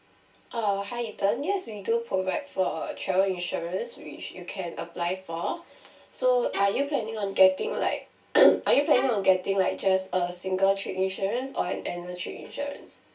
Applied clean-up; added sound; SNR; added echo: none; Bowed string instrument; 14 dB; reverberation time 0.2 s.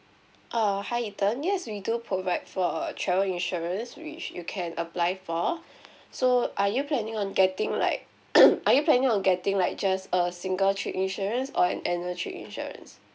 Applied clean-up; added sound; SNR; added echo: none; none; none; none.